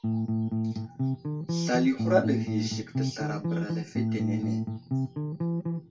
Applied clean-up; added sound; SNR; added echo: none; Bass guitar; -3 dB; reverberation time 0.2 s.